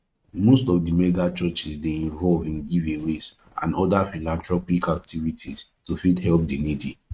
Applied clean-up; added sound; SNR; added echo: neural mask model RNNoise.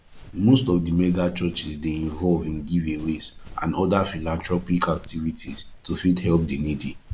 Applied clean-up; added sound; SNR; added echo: none; Run; 18 dB; none.